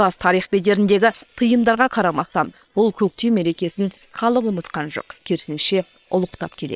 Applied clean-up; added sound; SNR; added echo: neural separator model SepFormer WHAM!.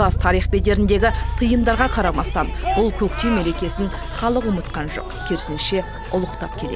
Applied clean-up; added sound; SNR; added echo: none; Bass guitar; 4 dB; none.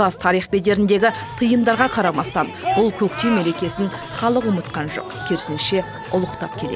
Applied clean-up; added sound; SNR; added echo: none; none; none; none.